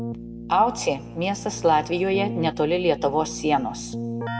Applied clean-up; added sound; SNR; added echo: none; Keyboard (musical); 9 dB; reverberation time 0.5 s.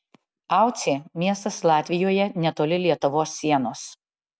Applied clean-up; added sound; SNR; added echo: none; none; none; none.